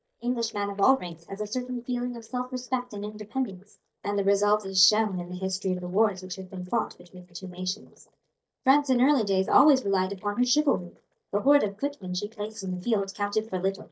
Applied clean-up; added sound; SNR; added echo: neural mask model DeepFilterNet 3.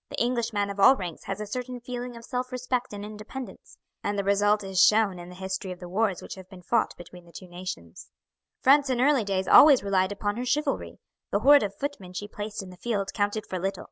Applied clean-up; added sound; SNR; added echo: none; none; none; none.